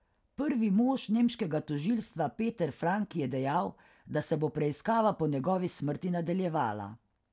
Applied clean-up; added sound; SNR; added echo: none; none; none; none.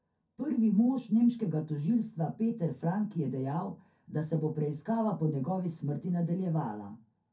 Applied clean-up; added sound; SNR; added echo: none; none; none; reverberation time 0.2 s.